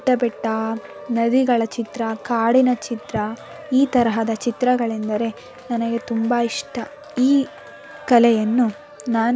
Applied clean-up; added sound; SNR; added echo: none; Brass instrument + Cheering; 19 dB; none.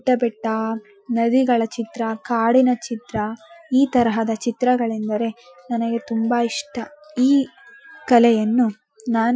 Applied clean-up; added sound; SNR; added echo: classical method Wiener filter.